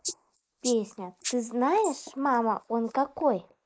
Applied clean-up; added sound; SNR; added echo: neural mask model Resemble Enhance denoiser.